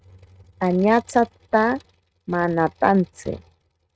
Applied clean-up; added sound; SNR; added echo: neural mask model RNNoise.